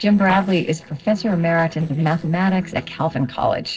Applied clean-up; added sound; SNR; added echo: neural separator model SepFormer DNS4.